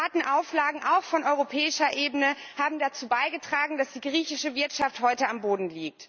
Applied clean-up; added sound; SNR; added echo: none; none; none; none.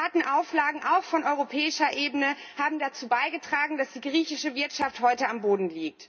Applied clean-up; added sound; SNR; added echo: none; none; none; reverberation time 0.3 s.